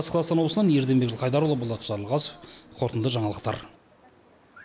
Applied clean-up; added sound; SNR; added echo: none; none; none; none.